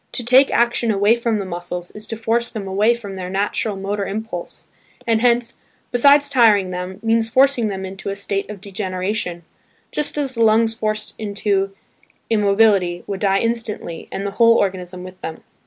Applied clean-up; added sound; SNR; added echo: none; none; none; none.